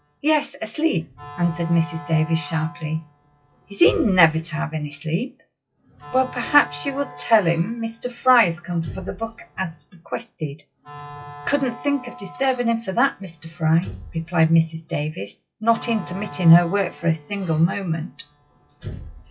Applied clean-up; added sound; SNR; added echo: classical method log-MMSE.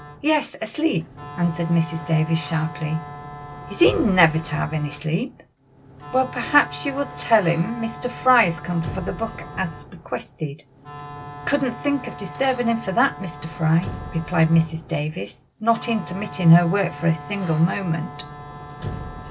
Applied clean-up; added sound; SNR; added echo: none; Sliding door + Wind instrument, woodwind instrument; 13 dB; none.